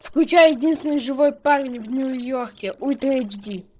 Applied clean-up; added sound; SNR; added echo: neural separator model SepFormer DNS4.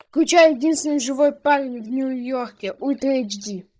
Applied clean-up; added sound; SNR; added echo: neural mask model DeepFilterNet 3.